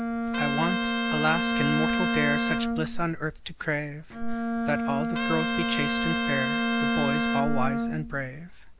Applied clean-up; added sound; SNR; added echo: none; Bowed string instrument + Trumpet; -2 dB; none.